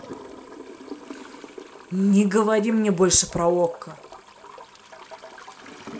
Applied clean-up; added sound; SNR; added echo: none; Toilet flush / Gurgling; 18 dB; none.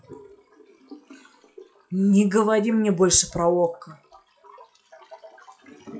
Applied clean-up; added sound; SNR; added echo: classical method log-MMSE.